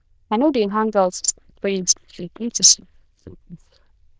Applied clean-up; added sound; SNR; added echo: neural diffusion model UNIVERSE++.